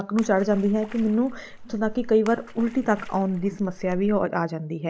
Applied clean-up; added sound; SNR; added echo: none; Splash, splatter; 14 dB; none.